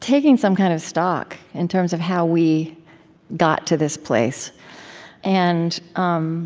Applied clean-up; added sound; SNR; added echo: none; none; none; none.